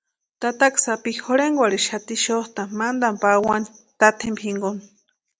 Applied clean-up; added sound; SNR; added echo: none; none; none; none.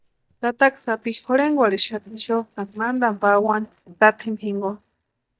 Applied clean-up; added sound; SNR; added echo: neural mask model DeepFilterNet 3.